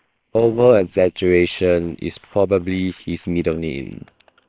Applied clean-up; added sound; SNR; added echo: neural separator model SepFormer WHAM!.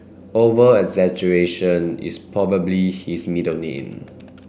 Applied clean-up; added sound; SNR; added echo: none; none; none; none.